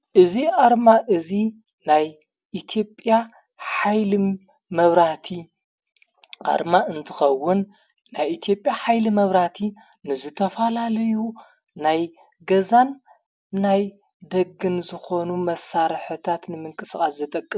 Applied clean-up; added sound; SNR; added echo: none; none; none; none.